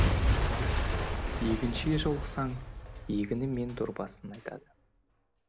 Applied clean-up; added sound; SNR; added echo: none; Shatter / Crushing / Boom; -3 dB; none.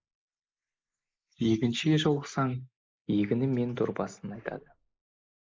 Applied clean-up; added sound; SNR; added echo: neural mask model Resemble Enhance denoiser.